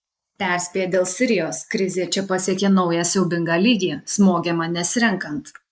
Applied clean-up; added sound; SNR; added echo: neural mask model Resemble Enhance denoiser.